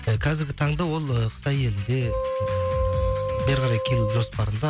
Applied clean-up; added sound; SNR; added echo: none; Wind instrument, woodwind instrument; 5 dB; none.